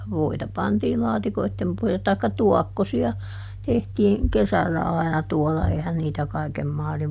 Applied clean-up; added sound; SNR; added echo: none; none; none; none.